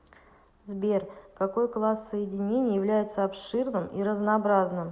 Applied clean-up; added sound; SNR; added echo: none; none; none; none.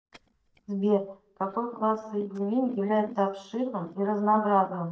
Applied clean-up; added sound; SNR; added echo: neural mask model DeepFilterNet 3.